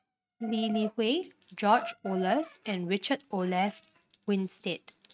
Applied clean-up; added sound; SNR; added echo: neural mask model RNNoise.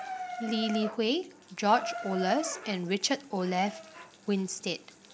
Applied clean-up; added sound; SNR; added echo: none; Bathtub (filling or washing) / Water tap, faucet; 10 dB; none.